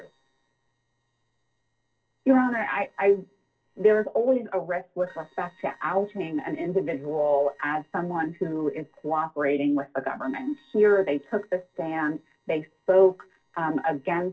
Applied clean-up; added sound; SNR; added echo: neural separator model SepFormer DNS4.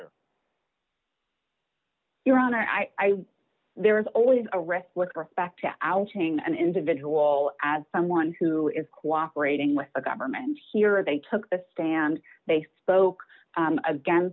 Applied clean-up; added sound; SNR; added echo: none; none; none; none.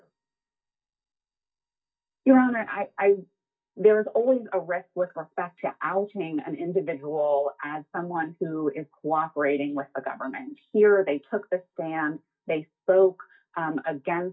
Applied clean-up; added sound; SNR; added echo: neural mask model DeepFilterNet 3.